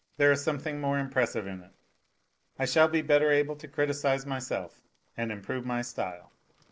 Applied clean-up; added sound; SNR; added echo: neural separator model SepFormer DNS4.